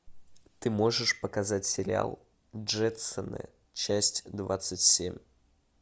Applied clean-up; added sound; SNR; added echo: none; none; none; none.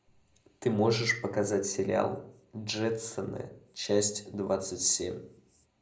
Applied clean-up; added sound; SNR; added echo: none; none; none; reverberation time 0.5 s.